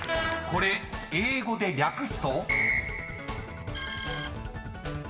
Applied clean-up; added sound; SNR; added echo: none; none; none; none.